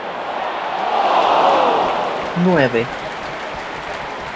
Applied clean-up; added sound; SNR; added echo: none; Cheering; -5 dB; none.